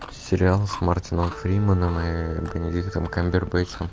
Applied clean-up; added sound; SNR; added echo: none; Wind instrument, woodwind instrument + Chewing, mastication; 15 dB; none.